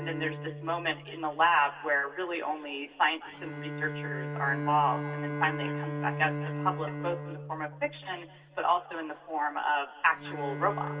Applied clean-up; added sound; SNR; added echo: none; Bowed string instrument; 7 dB; reverberation time 2.2 s.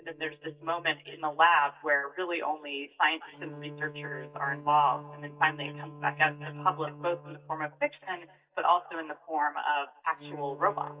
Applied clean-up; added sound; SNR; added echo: neural mask model DeepFilterNet 3.